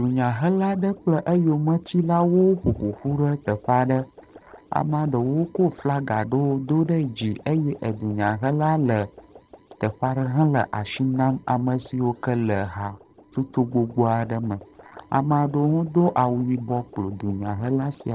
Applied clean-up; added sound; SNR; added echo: neural separator model SepFormer DNS4.